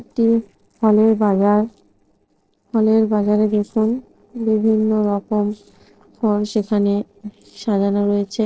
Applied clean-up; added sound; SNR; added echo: neural separator model SepFormer DNS4.